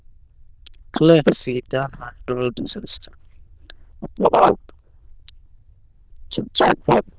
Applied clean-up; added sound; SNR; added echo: neural diffusion model UNIVERSE++.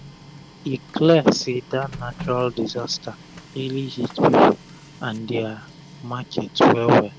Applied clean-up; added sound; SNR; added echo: none; Printer; 19 dB; none.